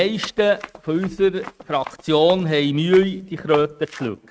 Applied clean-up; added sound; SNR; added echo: neural mask model RNNoise.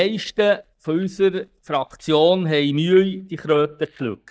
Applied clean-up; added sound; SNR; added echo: neural mask model DeepFilterNet 3.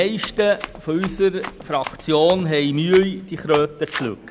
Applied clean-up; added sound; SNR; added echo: none; Run; 14 dB; none.